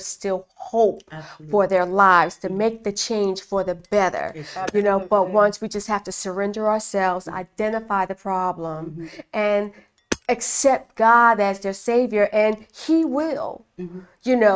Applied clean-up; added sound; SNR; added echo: neural mask model RNNoise.